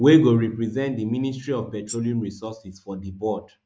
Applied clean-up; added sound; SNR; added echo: neural mask model RNNoise.